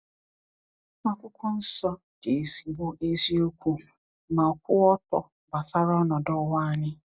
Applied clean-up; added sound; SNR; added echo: none; none; none; none.